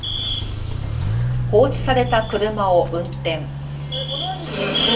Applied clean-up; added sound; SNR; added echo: none; Walk, footsteps; 4 dB; reverberation time 0.2 s.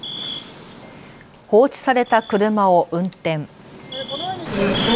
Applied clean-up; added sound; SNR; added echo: none; none; none; none.